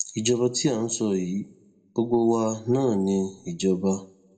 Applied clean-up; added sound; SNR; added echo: none; none; none; reverberation time 0.4 s.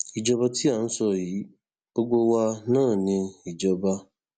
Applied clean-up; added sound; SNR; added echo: none; none; none; none.